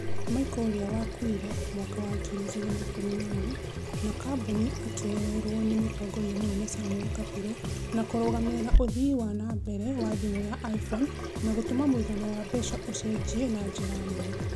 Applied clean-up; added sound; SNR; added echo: none; Bass guitar + Sink (filling or washing) / Water tap, faucet; 2 dB; none.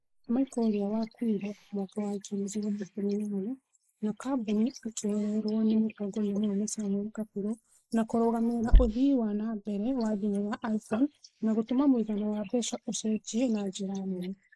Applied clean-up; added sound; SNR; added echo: neural mask model Resemble Enhance denoiser.